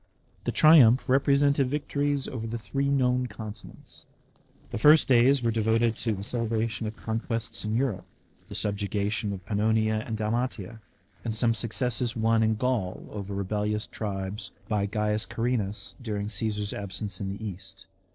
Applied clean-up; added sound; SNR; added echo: neural separator model SepFormer DNS4.